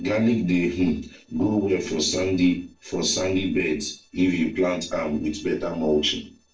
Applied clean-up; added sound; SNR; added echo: neural separator model SepFormer DNS4.